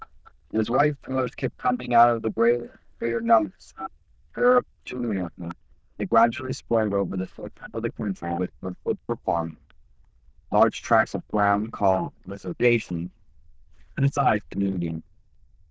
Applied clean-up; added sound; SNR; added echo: neural diffusion model UNIVERSE++.